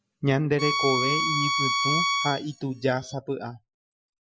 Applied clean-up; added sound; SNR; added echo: classical method Wiener filter.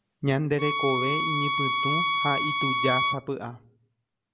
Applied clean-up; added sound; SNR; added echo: none; Bowed string instrument; -3 dB; none.